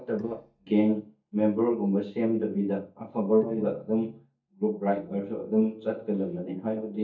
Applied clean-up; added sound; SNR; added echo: neural mask model DeepFilterNet 3.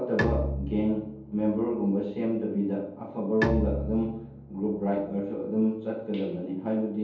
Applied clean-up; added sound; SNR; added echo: none; Bowed string instrument; 7 dB; reverberation time 0.7 s.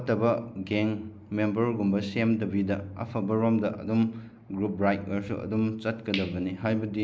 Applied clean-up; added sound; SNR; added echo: none; none; none; none.